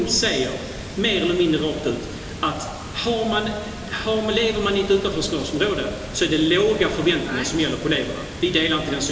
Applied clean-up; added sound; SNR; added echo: none; Water; 12 dB; reverberation time 2.5 s.